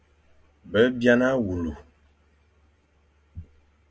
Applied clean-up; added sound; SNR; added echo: none; none; none; none.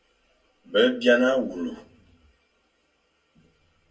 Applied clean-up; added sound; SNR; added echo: none; none; none; reverberation time 0.2 s.